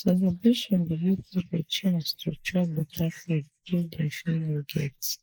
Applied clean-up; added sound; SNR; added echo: neural mask model Resemble Enhance denoiser.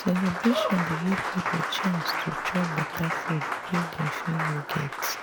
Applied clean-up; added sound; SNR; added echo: none; Applause; 2 dB; none.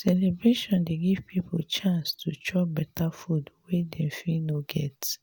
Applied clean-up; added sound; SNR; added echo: none; none; none; none.